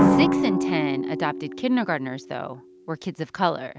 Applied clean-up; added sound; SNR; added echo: none; Drum; -2 dB; none.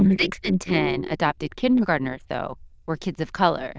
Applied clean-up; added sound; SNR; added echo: neural diffusion model UNIVERSE++.